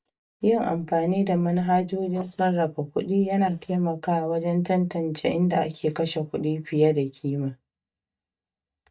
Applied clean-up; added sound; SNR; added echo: neural mask model DeepFilterNet 3.